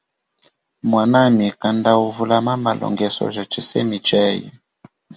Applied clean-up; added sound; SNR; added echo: none; none; none; none.